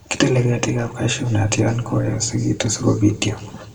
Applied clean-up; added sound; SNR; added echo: none; none; none; reverberation time 1.0 s.